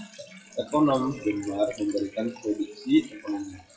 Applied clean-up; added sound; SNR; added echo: classical method WPE with log-MMSE.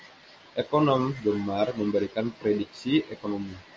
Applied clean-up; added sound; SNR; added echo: none; none; none; none.